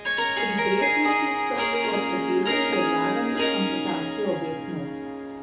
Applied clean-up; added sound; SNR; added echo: none; Harp; -5 dB; reverberation time 0.6 s.